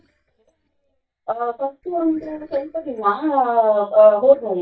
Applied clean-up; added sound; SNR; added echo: neural mask model DeepFilterNet 3.